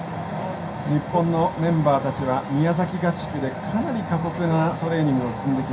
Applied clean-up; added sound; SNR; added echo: none; none; none; reverberation time 0.3 s.